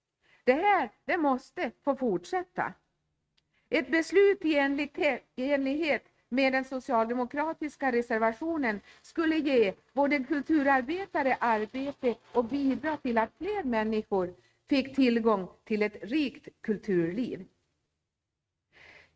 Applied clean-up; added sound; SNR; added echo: neural mask model RNNoise.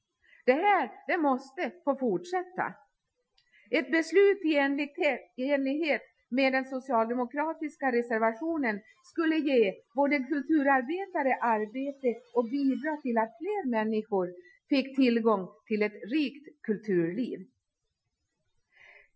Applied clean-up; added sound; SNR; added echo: classical method Wiener filter.